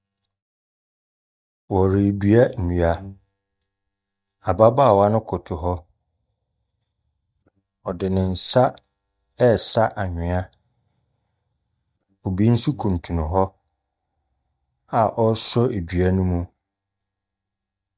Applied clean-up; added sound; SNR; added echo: neural mask model DeepFilterNet 3.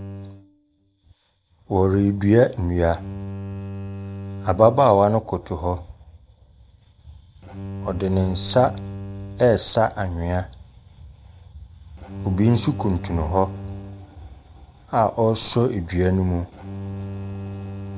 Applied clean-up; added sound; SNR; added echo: none; Bowed string instrument; 13 dB; none.